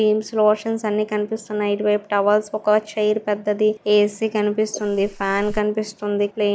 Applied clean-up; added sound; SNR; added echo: neural mask model Resemble Enhance denoiser.